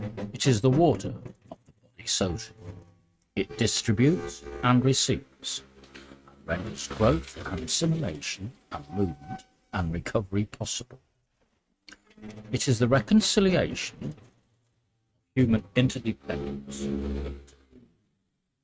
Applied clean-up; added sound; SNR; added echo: neural mask model RNNoise.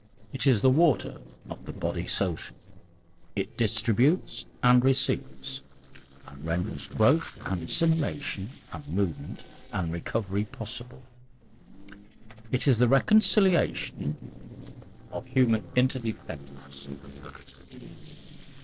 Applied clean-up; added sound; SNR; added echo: neural separator model SepFormer DNS4.